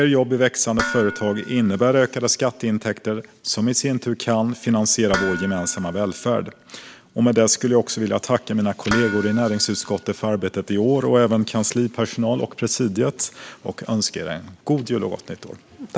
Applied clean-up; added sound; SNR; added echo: none; Dishes, pots, and pans; 11 dB; none.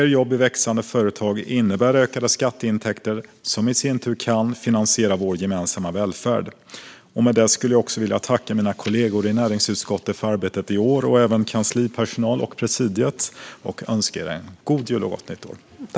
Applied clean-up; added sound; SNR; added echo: none; none; none; none.